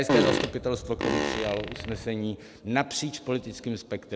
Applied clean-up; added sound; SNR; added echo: none; Fart; -2 dB; none.